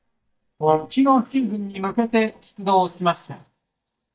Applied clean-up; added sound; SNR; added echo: neural mask model DeepFilterNet 3.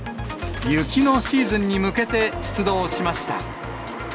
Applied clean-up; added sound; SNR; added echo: none; none; none; none.